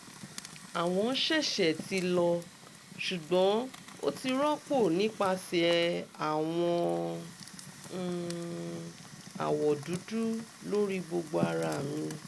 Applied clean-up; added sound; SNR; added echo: none; Fire; 14 dB; none.